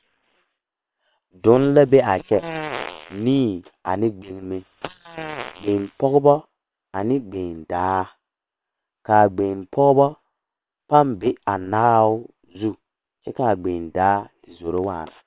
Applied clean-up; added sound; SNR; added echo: neural separator model SepFormer WHAM!.